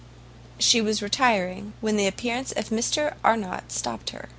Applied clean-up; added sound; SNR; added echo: none; none; none; none.